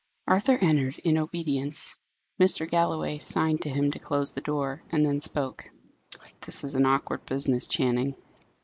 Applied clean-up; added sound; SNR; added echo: neural mask model Resemble Enhance denoiser.